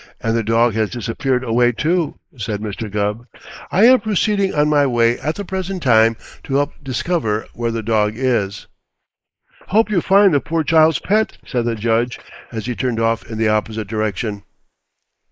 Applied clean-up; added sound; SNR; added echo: neural mask model Resemble Enhance denoiser.